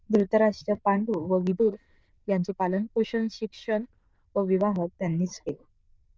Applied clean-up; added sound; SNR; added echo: neural diffusion model UNIVERSE++.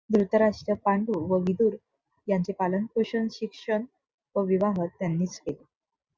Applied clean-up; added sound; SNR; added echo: none; none; none; none.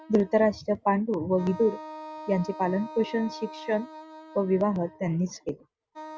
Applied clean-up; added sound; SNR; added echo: none; Wind instrument, woodwind instrument; 16 dB; none.